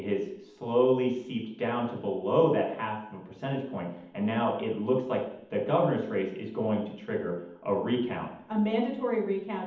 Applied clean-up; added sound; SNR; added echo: none; none; none; reverberation time 0.8 s.